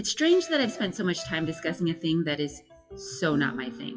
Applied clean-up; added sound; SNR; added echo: classical method WPE with log-MMSE.